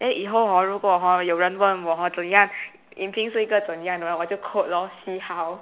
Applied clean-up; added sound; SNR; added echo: none; none; none; none.